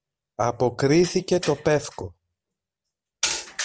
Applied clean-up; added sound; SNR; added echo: none; none; none; none.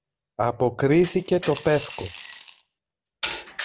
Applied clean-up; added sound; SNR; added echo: none; Coin (dropping) / Glass; 10 dB; none.